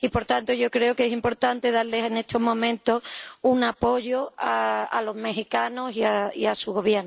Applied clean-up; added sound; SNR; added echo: none; none; none; none.